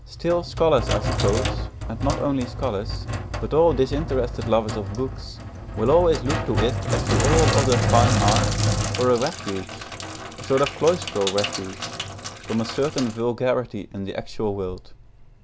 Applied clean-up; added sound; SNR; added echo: none; Sink (filling or washing); 2 dB; none.